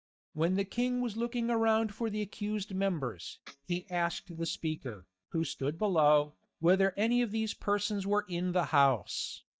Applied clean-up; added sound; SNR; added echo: neural mask model DeepFilterNet 3.